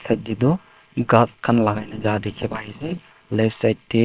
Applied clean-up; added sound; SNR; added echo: neural separator model SepFormer WHAM!.